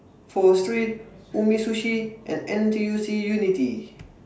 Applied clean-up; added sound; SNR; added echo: none; none; none; none.